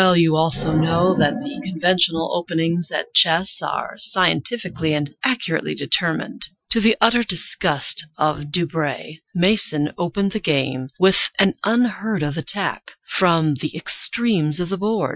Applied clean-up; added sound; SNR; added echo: classical method Wiener filter.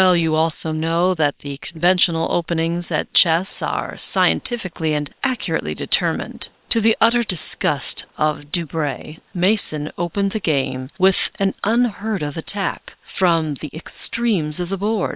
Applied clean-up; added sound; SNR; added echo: neural separator model SepFormer WHAM!.